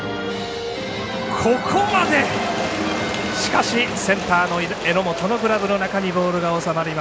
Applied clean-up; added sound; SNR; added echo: none; none; none; none.